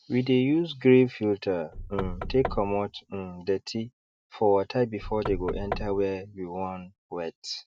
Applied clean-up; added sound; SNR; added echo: none; Knock / Wood; 9 dB; none.